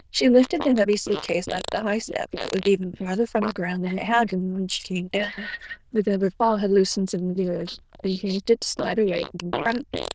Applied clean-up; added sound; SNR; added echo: neural diffusion model UNIVERSE++.